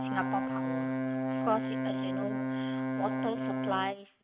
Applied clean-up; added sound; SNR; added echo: neural mask model RNNoise.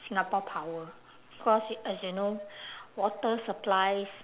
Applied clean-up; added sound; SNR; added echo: none; none; none; none.